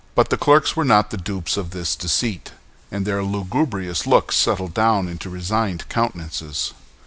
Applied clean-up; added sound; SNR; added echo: none; none; none; none.